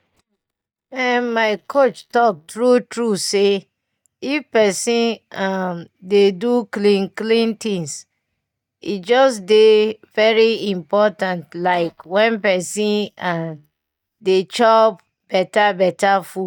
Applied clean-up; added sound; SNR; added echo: neural mask model DeepFilterNet 3.